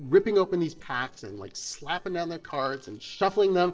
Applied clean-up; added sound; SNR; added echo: neural separator model SepFormer DNS4.